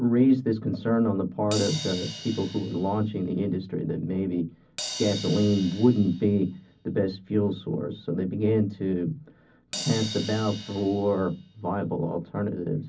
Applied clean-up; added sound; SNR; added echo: none; Crash cymbal; 14 dB; reverberation time 0.4 s.